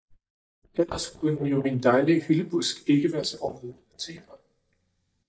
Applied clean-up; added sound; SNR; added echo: neural mask model DeepFilterNet 3.